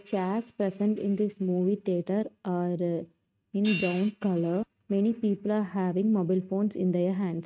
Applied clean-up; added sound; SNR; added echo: neural mask model RNNoise.